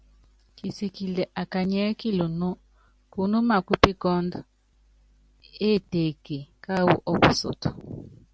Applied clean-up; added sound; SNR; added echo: none; none; none; none.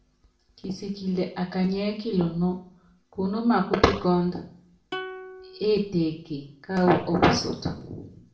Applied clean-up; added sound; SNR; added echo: none; Plucked string instrument; 16 dB; reverberation time 0.5 s.